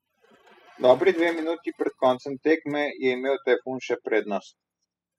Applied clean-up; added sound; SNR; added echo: classical method spectral subtraction.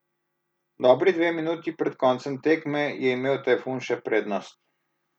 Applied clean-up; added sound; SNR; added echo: none; none; none; none.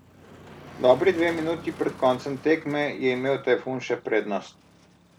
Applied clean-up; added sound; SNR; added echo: none; Motor vehicle (road); 19 dB; none.